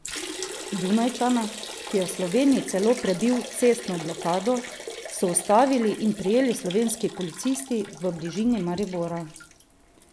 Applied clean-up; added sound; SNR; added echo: none; Liquid; 12 dB; none.